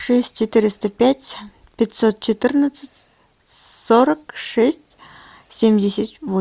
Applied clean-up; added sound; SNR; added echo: none; none; none; none.